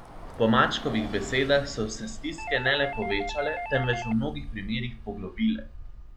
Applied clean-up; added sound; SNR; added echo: none; Doorbell + Bus; 9 dB; none.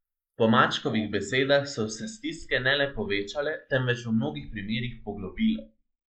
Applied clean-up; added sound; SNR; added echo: neural mask model Resemble Enhance denoiser.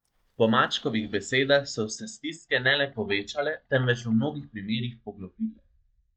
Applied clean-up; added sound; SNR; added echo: neural mask model DeepFilterNet 3.